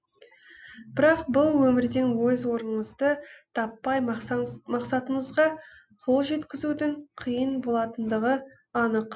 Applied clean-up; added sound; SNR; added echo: none; none; none; none.